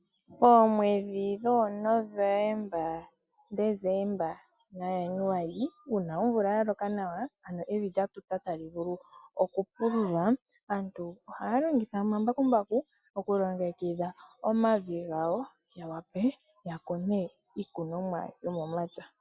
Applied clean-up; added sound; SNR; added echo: none; none; none; none.